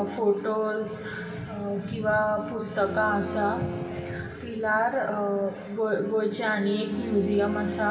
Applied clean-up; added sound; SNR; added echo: none; Bowed string instrument; 12 dB; reverberation time 2.4 s.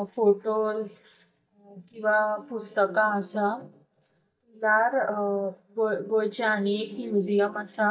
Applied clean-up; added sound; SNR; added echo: neural mask model DeepFilterNet 3.